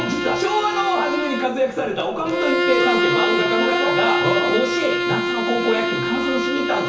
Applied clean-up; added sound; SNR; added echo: none; Bowed string instrument; 0 dB; reverberation time 0.7 s.